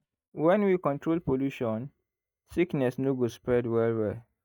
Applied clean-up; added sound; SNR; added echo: neural mask model DeepFilterNet 3.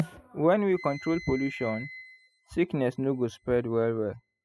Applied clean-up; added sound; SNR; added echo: classical method spectral subtraction.